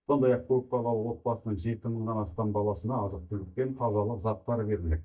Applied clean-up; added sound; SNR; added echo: neural mask model DeepFilterNet 3.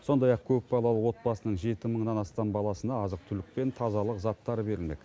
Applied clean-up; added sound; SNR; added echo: none; none; none; none.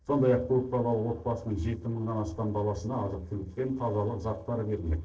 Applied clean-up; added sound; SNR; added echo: neural separator model SepFormer DNS4.